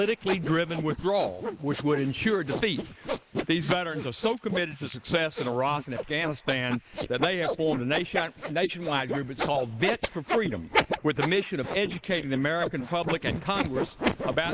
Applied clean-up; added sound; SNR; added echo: neural mask model Resemble Enhance denoiser.